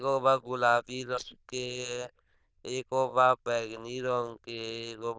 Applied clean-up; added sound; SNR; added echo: neural diffusion model UNIVERSE++.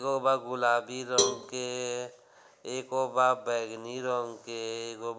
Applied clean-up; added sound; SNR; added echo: none; Cowbell; 5 dB; none.